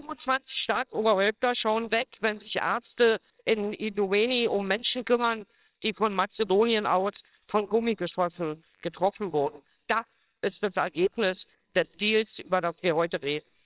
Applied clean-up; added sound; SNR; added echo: neural separator model SepFormer WHAMR!.